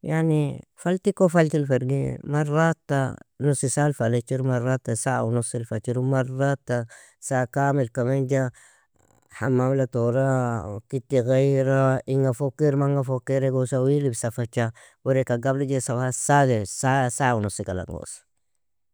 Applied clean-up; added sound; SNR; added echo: none; none; none; none.